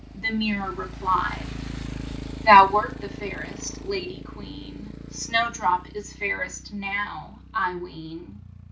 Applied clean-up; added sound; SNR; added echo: none; Motorcycle; 12 dB; none.